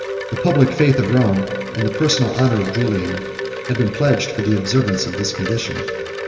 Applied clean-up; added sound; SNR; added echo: none; Wind chime; 7 dB; reverberation time 2.3 s.